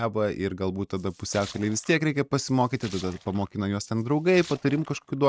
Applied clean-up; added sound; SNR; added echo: neural mask model RNNoise.